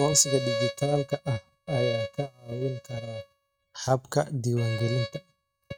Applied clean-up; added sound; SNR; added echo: neural mask model RNNoise.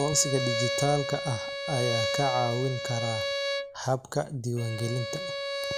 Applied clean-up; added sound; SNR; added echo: none; Bowed string instrument; 2 dB; none.